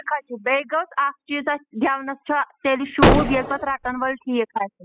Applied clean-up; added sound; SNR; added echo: classical method spectral subtraction.